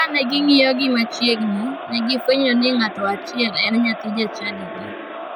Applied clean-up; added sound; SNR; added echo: none; Crowd; 11 dB; none.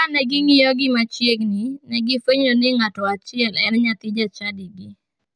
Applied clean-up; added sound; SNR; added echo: none; none; none; none.